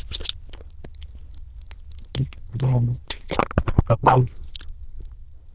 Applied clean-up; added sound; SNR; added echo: neural diffusion model UNIVERSE++.